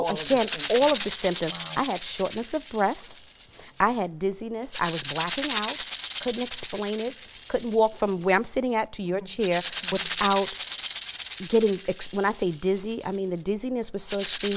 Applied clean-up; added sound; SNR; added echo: none; Rattle (instrument); 0 dB; none.